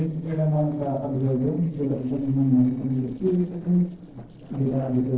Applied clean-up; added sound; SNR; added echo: neural separator model SepFormer DNS4.